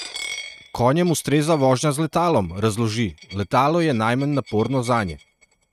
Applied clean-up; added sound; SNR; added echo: neural mask model RNNoise.